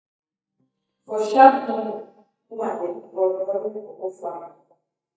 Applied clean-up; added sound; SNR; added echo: neural mask model DeepFilterNet 3.